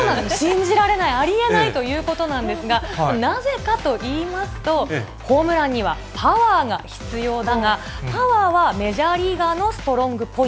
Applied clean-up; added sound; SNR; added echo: none; none; none; none.